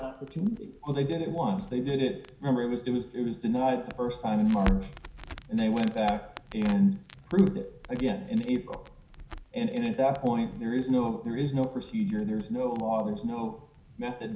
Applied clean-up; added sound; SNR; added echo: none; Crackle; 14 dB; reverberation time 0.5 s.